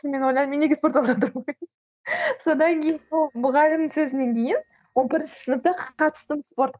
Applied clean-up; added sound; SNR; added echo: neural mask model DeepFilterNet 3.